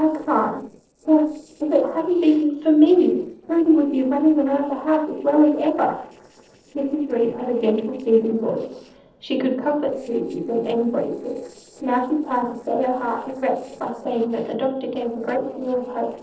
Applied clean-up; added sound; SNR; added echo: neural separator model SepFormer DNS4.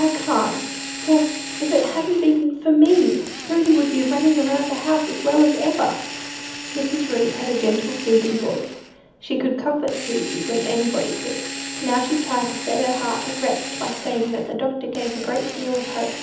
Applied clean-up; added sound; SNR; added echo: none; Drill; 10 dB; reverberation time 0.8 s.